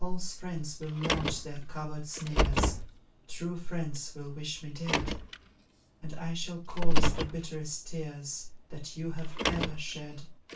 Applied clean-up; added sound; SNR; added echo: none; Car; 6 dB; reverberation time 0.2 s.